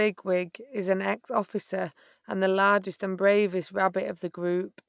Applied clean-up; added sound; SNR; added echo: none; none; none; none.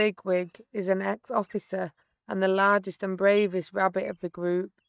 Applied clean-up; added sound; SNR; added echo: neural mask model DeepFilterNet 3.